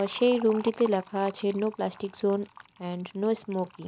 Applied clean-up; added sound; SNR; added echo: none; Fill (with liquid); 19 dB; none.